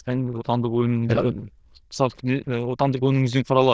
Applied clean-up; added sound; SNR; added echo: neural diffusion model UNIVERSE++.